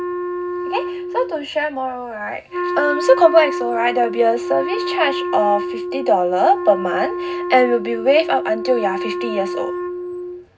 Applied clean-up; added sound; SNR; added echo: none; Wind instrument, woodwind instrument; 5 dB; reverberation time 0.4 s.